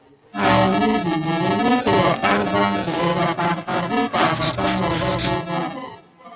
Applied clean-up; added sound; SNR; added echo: none; Writing; 4 dB; reverberation time 1.2 s.